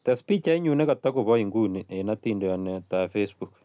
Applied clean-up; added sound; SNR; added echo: none; none; none; none.